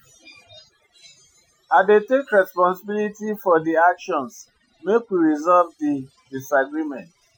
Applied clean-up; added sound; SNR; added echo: classical method Wiener filter.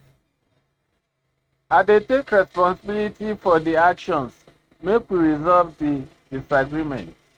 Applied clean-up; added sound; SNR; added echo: neural mask model RNNoise.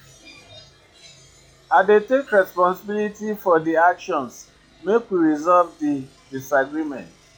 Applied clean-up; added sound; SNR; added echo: classical method log-MMSE.